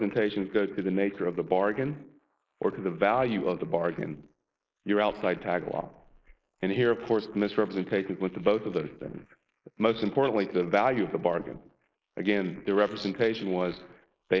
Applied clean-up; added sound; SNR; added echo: neural mask model Resemble Enhance denoiser.